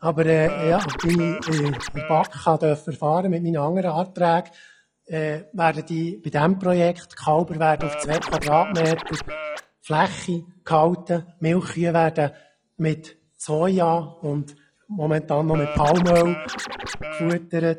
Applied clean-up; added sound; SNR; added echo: classical method log-MMSE.